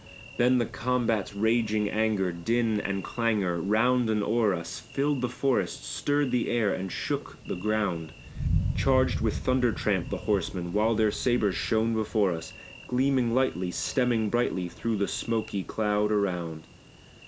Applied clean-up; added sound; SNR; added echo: none; Thunder; 11 dB; none.